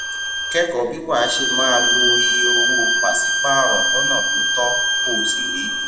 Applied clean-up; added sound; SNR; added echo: none; Bowed string instrument; -5 dB; reverberation time 1.7 s.